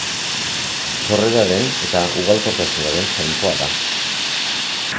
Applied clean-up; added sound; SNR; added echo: none; Fire; 0 dB; none.